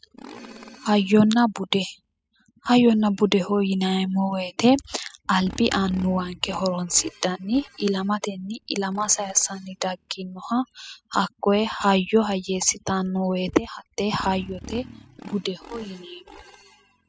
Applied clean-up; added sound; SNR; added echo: classical method spectral subtraction.